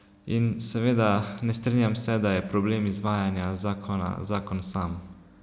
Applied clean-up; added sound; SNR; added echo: none; none; none; none.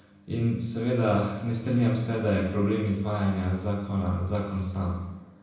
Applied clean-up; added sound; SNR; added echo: none; none; none; reverberation time 0.9 s.